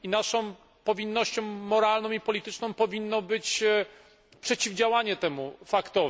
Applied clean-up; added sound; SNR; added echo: none; none; none; none.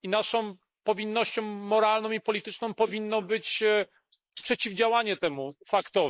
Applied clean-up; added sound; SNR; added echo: neural mask model Resemble Enhance denoiser.